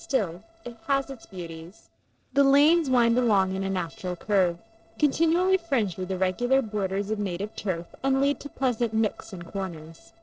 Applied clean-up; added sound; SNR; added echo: neural separator model SepFormer DNS4.